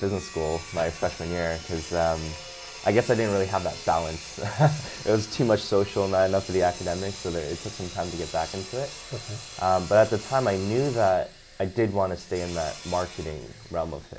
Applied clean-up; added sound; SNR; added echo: none; Sawing; 15 dB; none.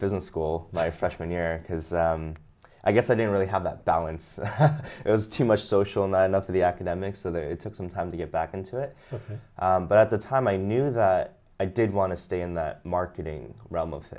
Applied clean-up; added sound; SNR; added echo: none; none; none; none.